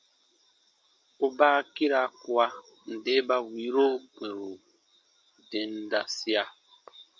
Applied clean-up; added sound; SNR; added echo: none; none; none; none.